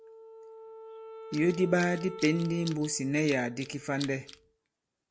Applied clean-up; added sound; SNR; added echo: none; Wind instrument, woodwind instrument + Tools; 14 dB; none.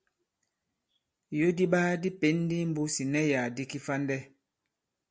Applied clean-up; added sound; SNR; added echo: none; none; none; none.